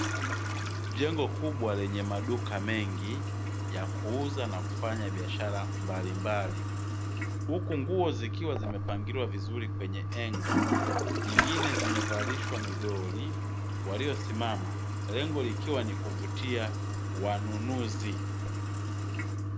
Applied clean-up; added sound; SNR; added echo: none; Toilet flush; -4 dB; none.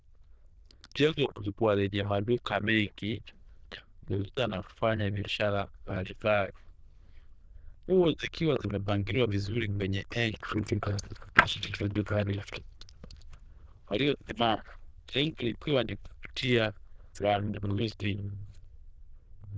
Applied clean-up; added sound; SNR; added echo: neural diffusion model UNIVERSE++.